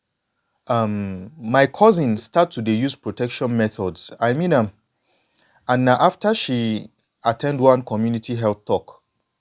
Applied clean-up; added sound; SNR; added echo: none; none; none; none.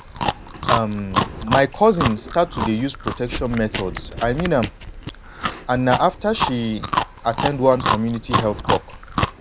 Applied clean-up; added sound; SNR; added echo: none; Chewing, mastication; 3 dB; none.